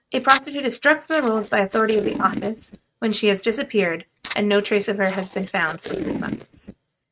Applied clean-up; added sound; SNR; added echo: neural mask model RNNoise.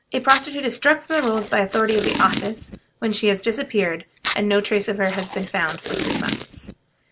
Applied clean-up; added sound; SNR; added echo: none; Packing tape, duct tape; 9 dB; none.